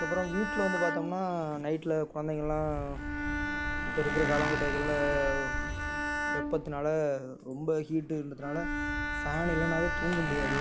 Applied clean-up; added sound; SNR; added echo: none; Bowed string instrument + Motorcycle; 1 dB; none.